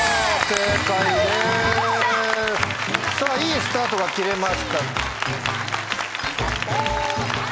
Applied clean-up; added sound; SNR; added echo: none; Trumpet; 20 dB; none.